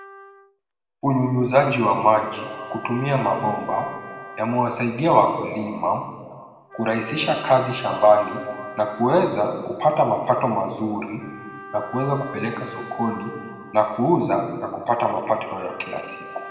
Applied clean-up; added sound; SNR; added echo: none; Trumpet; 18 dB; reverberation time 1.5 s.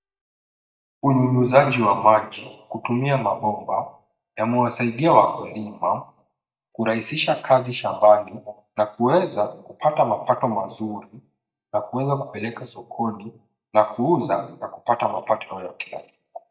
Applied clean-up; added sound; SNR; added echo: neural mask model DeepFilterNet 3.